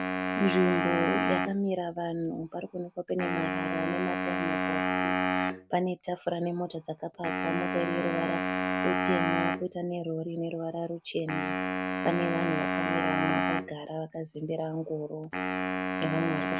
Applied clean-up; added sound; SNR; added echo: none; Wind instrument, woodwind instrument; -1 dB; none.